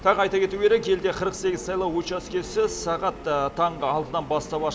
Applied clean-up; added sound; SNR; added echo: none; Subway, metro, underground; 17 dB; none.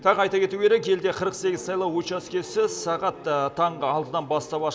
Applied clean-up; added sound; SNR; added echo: none; none; none; none.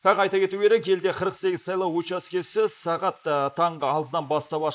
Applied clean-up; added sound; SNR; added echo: neural mask model Resemble Enhance denoiser.